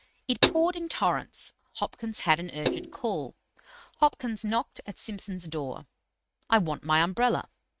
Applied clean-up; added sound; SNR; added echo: neural mask model RNNoise.